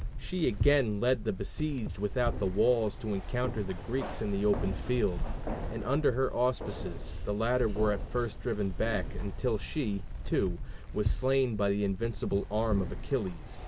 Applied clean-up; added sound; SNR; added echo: none; Keys jangling; 4 dB; none.